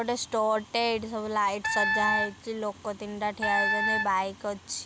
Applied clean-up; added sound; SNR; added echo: none; Wind instrument, woodwind instrument; 0 dB; none.